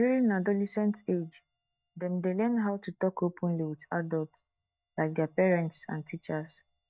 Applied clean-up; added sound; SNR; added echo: neural mask model DeepFilterNet 3.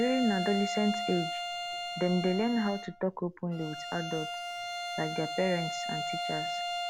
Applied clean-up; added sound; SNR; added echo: none; Bowed string instrument; 4 dB; none.